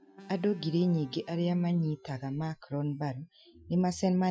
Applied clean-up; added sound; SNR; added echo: classical method Wiener filter.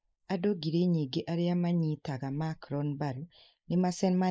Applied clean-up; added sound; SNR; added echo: neural mask model Resemble Enhance denoiser.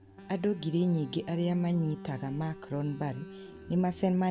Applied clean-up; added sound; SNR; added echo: none; Alarm; 16 dB; none.